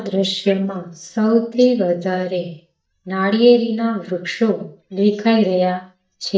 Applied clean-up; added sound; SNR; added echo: neural mask model DeepFilterNet 3.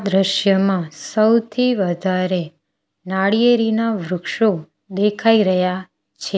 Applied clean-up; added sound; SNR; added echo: none; none; none; none.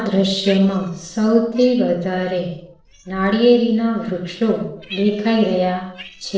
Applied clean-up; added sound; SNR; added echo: neural separator model SepFormer DNS4.